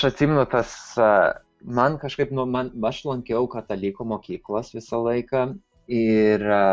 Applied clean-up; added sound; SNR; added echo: none; none; none; none.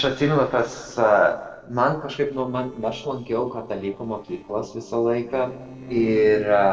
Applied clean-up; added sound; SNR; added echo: neural separator model SepFormer DNS4.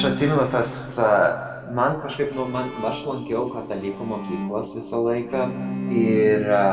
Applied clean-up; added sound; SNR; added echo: none; Bowed string instrument; 8 dB; reverberation time 1.9 s.